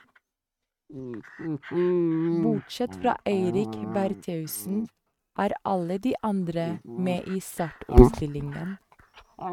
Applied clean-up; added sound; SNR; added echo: neural mask model RNNoise.